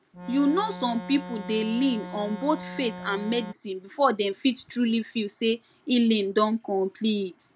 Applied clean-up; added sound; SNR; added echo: none; Organ; 12 dB; none.